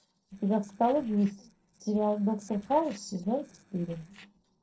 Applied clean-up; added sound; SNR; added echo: neural separator model SepFormer DNS4.